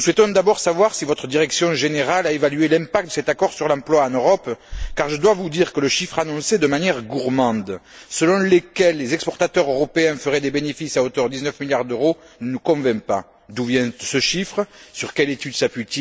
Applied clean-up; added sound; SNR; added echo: none; none; none; none.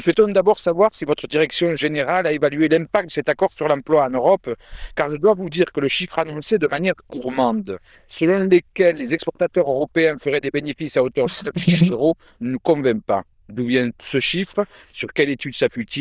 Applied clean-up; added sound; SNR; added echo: neural diffusion model UNIVERSE++.